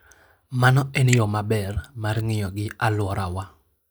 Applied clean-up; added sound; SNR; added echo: neural mask model DeepFilterNet 3.